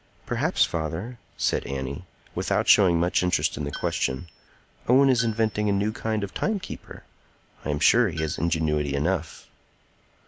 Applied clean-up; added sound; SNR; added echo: none; Tools; 16 dB; none.